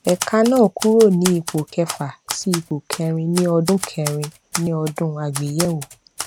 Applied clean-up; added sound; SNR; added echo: none; Typewriter; 12 dB; none.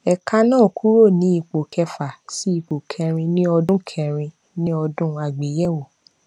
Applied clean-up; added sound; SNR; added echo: none; none; none; none.